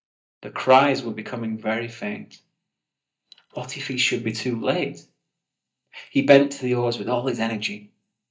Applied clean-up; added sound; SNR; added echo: neural mask model DeepFilterNet 3.